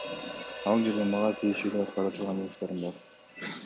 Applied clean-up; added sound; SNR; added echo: none; Hi-hat; 11 dB; none.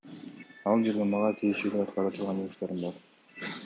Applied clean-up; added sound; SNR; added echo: none; none; none; none.